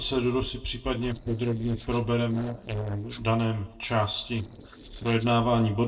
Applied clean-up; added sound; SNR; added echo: neural separator model SepFormer DNS4.